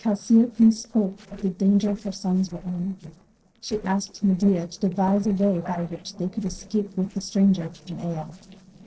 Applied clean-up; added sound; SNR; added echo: neural separator model SepFormer DNS4.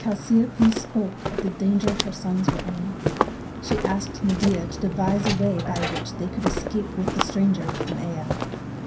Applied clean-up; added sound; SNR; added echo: none; Walk, footsteps; 3 dB; reverberation time 0.3 s.